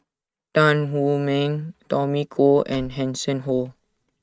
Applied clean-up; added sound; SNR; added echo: neural mask model RNNoise.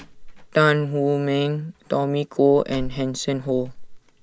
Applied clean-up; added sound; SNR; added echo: none; Slam; 15 dB; none.